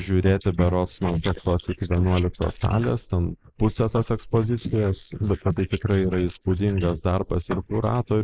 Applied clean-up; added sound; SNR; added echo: neural mask model Resemble Enhance denoiser.